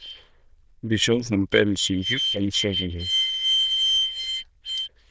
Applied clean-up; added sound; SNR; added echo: neural diffusion model UNIVERSE++.